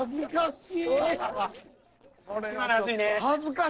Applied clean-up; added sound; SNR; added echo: neural separator model SepFormer DNS4.